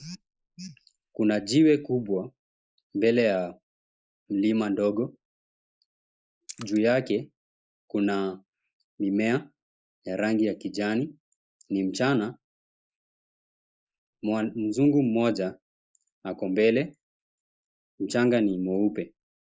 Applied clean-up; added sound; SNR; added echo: neural mask model Resemble Enhance denoiser.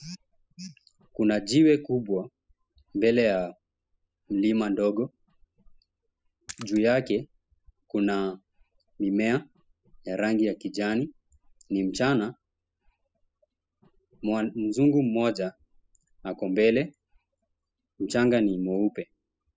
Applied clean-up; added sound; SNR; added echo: classical method spectral subtraction.